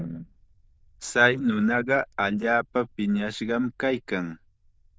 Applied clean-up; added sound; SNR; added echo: neural diffusion model UNIVERSE++.